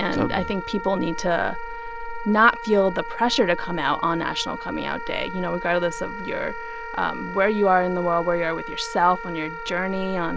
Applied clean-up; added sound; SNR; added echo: none; Wind instrument, woodwind instrument; 10 dB; none.